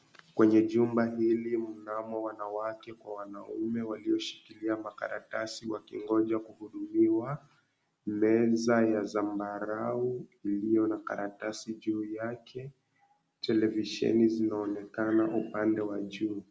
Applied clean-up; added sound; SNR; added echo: none; none; none; none.